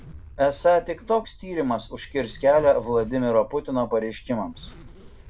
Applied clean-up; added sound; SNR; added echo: none; Zipper (clothing); 20 dB; none.